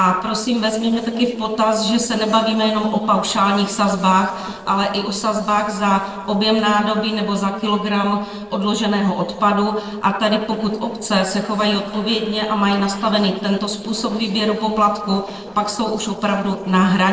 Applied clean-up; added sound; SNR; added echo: neural separator model SepFormer DNS4.